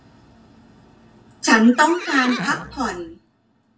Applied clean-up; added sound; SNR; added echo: none; Livestock, farm animals, working animals; 11 dB; reverberation time 0.2 s.